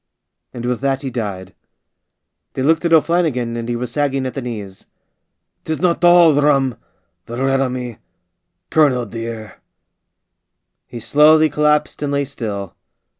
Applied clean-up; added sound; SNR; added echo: none; none; none; none.